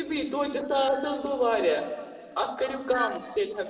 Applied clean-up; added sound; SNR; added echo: neural separator model SepFormer DNS4.